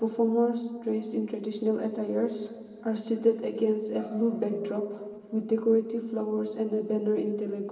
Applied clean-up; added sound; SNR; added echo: none; none; none; reverberation time 2.2 s.